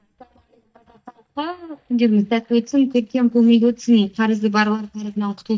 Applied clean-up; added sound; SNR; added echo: neural mask model DeepFilterNet 3.